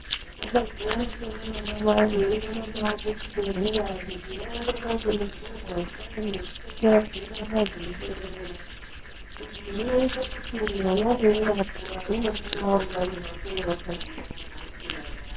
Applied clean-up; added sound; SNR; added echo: neural separator model SepFormer WHAMR!.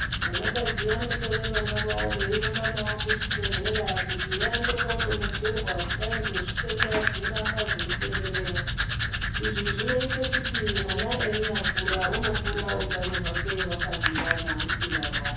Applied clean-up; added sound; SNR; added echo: none; Domestic sounds, home sounds; -4 dB; reverberation time 0.6 s.